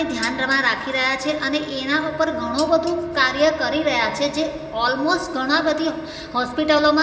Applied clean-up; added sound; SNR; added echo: none; Dishes, pots, and pans; 19 dB; reverberation time 2.9 s.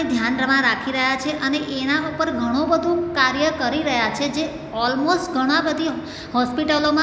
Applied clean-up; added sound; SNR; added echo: none; none; none; none.